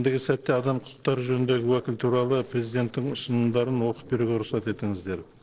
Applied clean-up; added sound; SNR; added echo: neural separator model SepFormer DNS4.